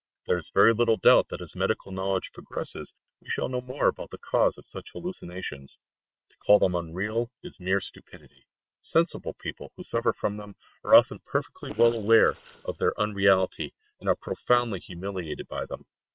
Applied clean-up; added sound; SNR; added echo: neural separator model SepFormer WHAM!.